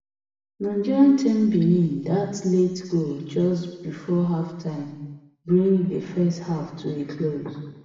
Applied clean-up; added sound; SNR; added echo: none; none; none; reverberation time 1.0 s.